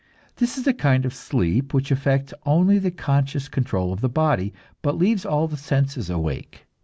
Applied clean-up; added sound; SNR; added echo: none; none; none; none.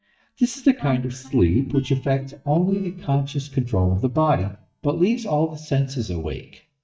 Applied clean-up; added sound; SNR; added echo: neural mask model DeepFilterNet 3.